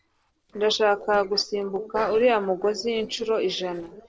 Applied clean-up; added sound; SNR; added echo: neural separator model SepFormer DNS4.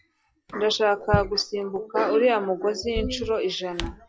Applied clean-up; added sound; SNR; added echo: classical method log-MMSE.